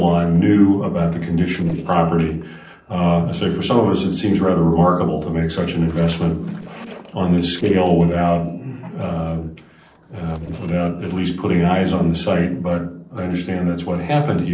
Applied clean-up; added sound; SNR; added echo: neural separator model SepFormer DNS4.